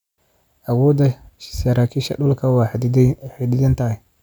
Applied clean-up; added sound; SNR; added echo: none; none; none; none.